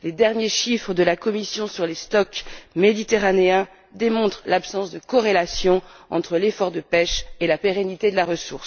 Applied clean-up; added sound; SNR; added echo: none; none; none; none.